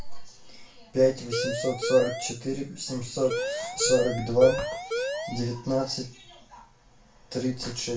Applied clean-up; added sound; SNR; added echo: none; Siren; 3 dB; reverberation time 0.3 s.